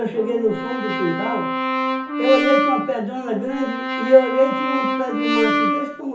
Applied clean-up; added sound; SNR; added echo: none; Brass instrument; 1 dB; reverberation time 0.7 s.